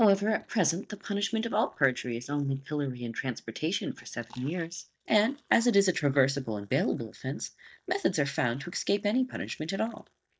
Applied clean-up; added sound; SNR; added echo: neural mask model DeepFilterNet 3.